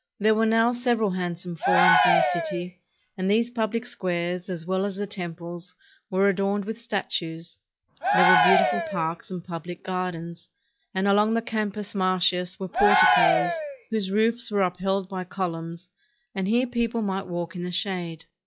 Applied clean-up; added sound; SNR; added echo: classical method log-MMSE.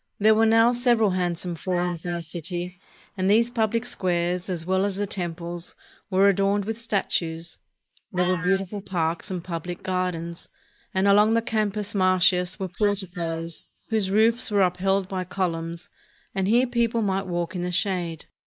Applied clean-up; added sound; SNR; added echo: neural mask model Resemble Enhance denoiser.